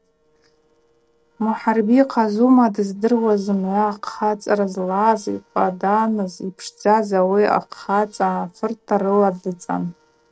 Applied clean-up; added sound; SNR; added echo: neural separator model SepFormer DNS4.